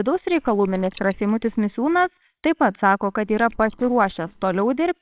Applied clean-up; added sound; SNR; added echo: neural separator model SepFormer WHAMR!.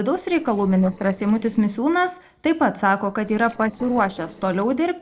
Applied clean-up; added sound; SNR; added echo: neural separator model SepFormer DNS4.